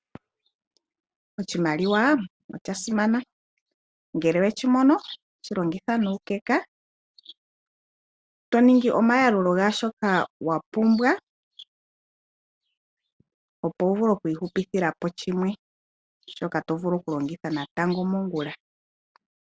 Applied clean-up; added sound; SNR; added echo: none; none; none; none.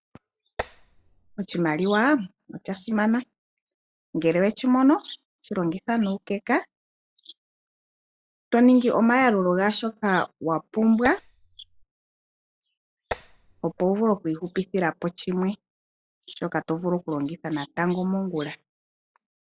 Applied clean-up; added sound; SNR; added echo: classical method log-MMSE.